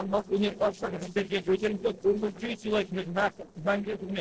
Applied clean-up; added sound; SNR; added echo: neural separator model SepFormer DNS4.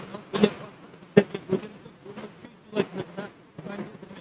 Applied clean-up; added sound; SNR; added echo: neural mask model RNNoise.